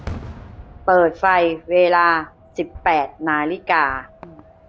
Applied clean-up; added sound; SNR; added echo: none; Fireworks; 19 dB; none.